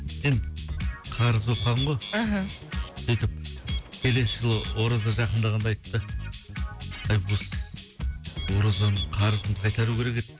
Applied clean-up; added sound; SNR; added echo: none; Bird; 13 dB; none.